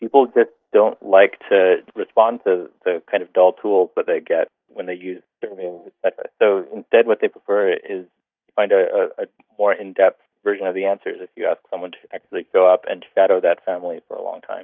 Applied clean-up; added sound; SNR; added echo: neural mask model DeepFilterNet 3.